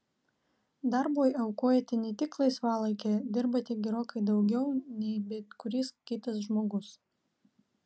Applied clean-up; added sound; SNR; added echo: none; none; none; none.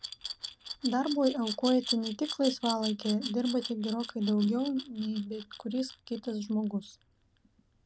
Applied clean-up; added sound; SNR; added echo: none; Glass; 11 dB; none.